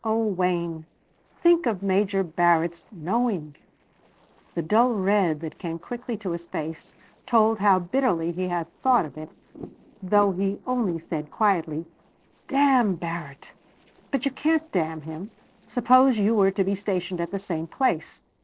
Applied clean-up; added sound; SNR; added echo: neural separator model SepFormer DNS4.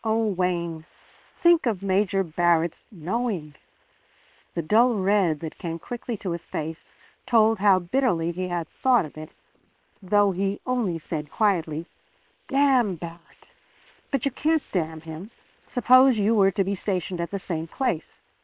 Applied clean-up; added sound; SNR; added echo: neural separator model SepFormer WHAM!.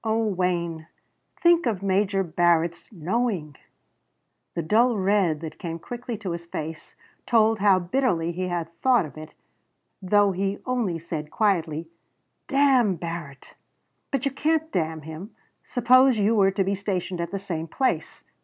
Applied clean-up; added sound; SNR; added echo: none; none; none; none.